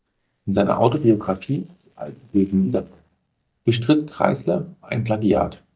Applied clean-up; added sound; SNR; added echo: neural mask model DeepFilterNet 3.